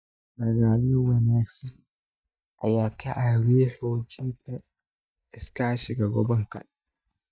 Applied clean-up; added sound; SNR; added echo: neural mask model DeepFilterNet 3.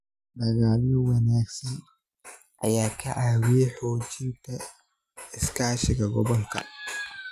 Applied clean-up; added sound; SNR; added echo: none; none; none; none.